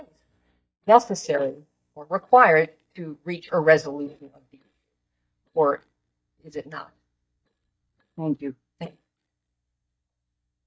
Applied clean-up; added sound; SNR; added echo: neural mask model DeepFilterNet 3.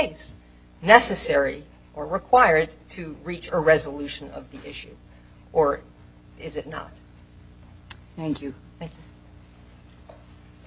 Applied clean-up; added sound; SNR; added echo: none; none; none; none.